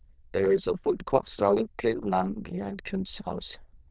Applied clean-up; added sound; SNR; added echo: neural diffusion model UNIVERSE++.